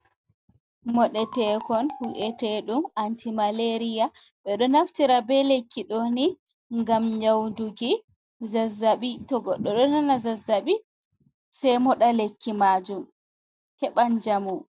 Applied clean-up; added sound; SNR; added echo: none; Marimba, xylophone; 16 dB; none.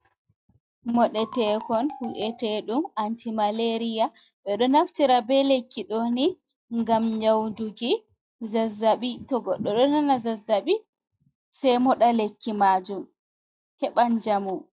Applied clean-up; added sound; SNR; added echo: classical method log-MMSE.